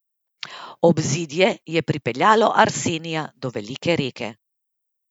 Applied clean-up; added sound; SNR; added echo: none; none; none; none.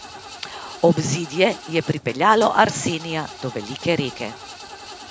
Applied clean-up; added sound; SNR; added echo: none; Engine starting / Car; 15 dB; none.